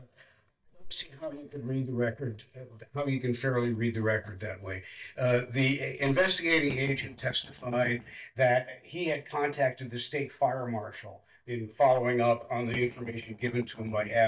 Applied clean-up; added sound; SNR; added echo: neural mask model DeepFilterNet 3.